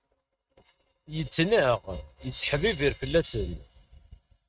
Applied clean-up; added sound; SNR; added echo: neural mask model RNNoise.